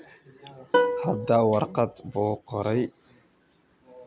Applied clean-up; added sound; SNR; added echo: none; Plucked string instrument; 0 dB; none.